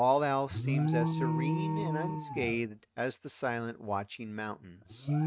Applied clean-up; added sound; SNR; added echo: neural mask model RNNoise.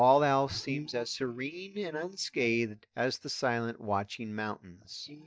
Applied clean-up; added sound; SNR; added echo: neural mask model DeepFilterNet 3.